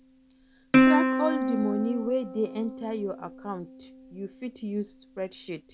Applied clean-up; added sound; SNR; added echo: none; Plucked string instrument; -3 dB; none.